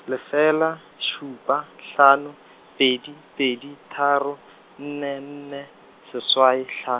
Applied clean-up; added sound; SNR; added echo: none; none; none; none.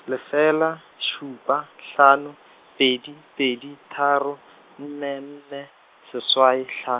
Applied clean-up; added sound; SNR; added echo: neural mask model Resemble Enhance denoiser.